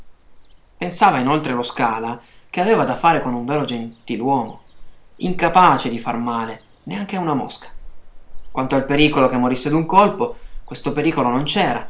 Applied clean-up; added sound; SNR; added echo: none; Ocean; 13 dB; none.